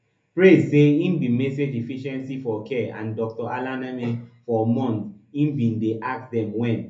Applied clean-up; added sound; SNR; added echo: none; none; none; reverberation time 0.3 s.